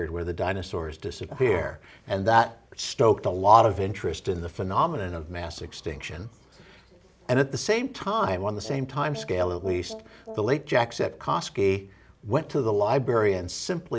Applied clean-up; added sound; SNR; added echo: none; Brass instrument; 16 dB; none.